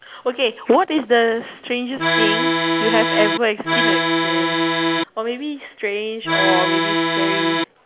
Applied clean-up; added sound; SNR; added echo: none; Accordion; -4 dB; none.